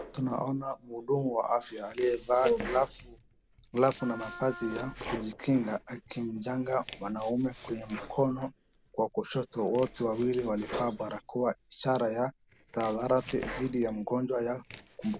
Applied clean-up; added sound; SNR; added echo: none; Domestic sounds, home sounds + Wind instrument, woodwind instrument; 14 dB; none.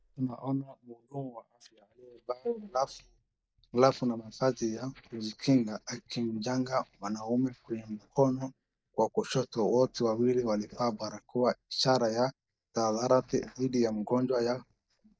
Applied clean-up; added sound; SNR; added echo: neural mask model DeepFilterNet 3.